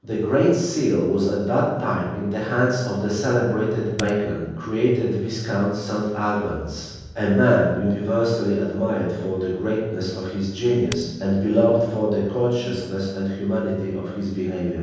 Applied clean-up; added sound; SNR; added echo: none; Typing; 16 dB; reverberation time 1.3 s.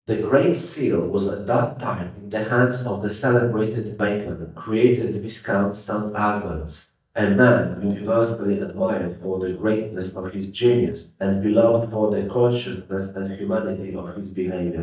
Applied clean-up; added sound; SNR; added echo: neural mask model DeepFilterNet 3.